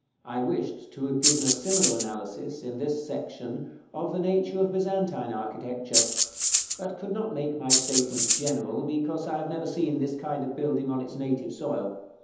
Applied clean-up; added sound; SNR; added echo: none; Rattle (instrument); -5 dB; reverberation time 0.9 s.